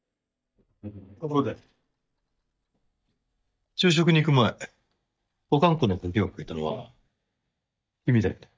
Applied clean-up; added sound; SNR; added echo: neural mask model DeepFilterNet 3.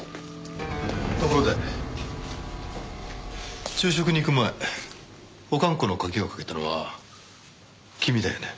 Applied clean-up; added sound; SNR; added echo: none; none; none; none.